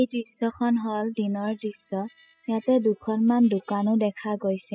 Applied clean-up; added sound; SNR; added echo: classical method spectral subtraction.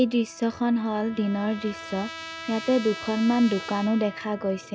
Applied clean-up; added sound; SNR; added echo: none; Trumpet; 14 dB; none.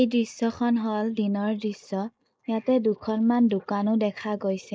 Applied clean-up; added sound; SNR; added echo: neural mask model Resemble Enhance denoiser.